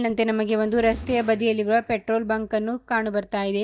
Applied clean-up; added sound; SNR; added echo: neural mask model DeepFilterNet 3.